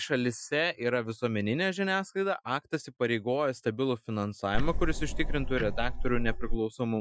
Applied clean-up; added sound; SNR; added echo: classical method Wiener filter.